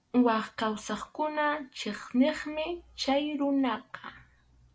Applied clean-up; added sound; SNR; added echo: none; none; none; none.